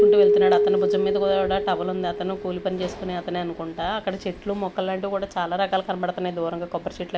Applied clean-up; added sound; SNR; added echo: none; Keyboard (musical); -1 dB; none.